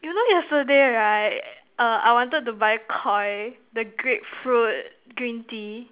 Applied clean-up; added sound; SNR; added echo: none; none; none; none.